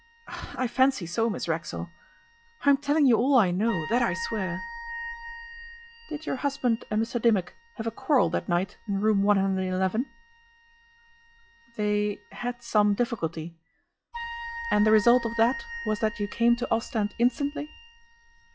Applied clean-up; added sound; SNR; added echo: classical method log-MMSE.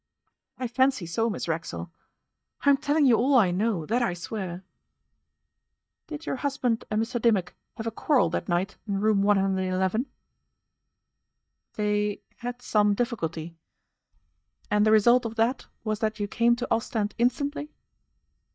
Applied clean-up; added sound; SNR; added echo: neural mask model DeepFilterNet 3.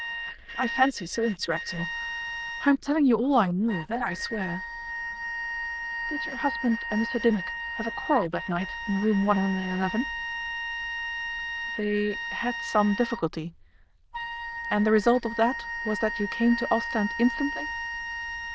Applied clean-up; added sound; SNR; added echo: neural diffusion model UNIVERSE++.